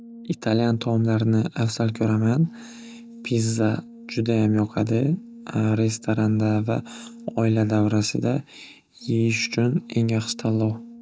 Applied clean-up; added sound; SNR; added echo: none; Brass instrument; 19 dB; none.